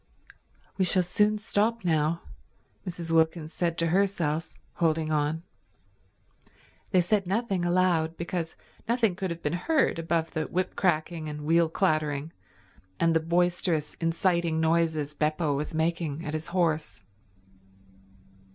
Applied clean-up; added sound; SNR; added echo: none; none; none; none.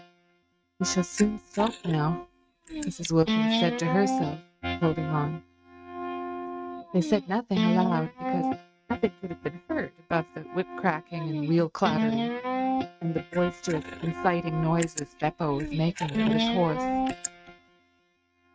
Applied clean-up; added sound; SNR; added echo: neural mask model RNNoise.